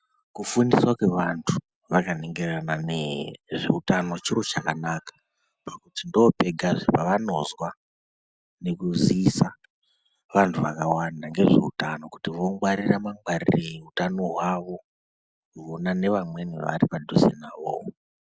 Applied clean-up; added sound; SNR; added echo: none; none; none; none.